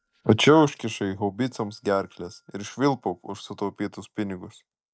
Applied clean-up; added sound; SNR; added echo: neural mask model DeepFilterNet 3.